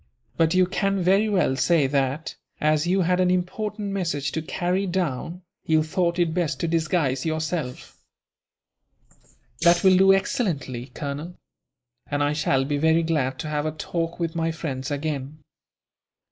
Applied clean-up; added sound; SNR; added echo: neural mask model Resemble Enhance denoiser.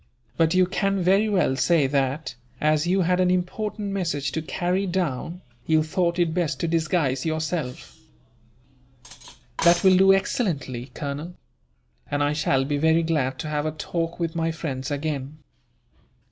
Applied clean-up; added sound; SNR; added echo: none; Cutlery, silverware; 12 dB; none.